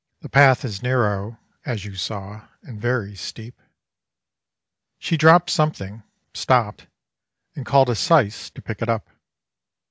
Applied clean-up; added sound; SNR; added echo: none; none; none; none.